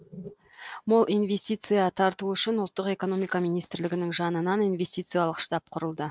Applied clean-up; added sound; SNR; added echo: neural separator model SepFormer DNS4.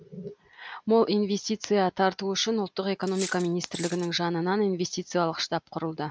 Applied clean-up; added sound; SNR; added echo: none; Cutlery, silverware; 14 dB; none.